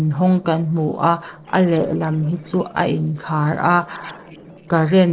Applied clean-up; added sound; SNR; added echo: neural separator model SepFormer DNS4.